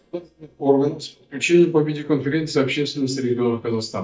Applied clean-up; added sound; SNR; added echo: neural mask model DeepFilterNet 3.